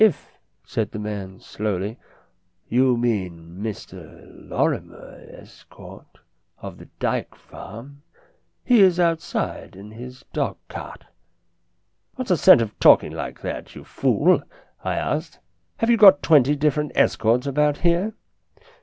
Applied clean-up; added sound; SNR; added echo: none; none; none; none.